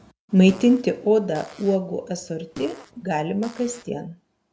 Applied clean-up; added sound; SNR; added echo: none; Fart; 20 dB; none.